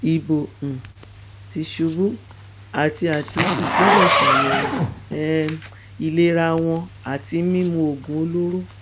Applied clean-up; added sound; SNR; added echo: none; Zipper (clothing); 2 dB; none.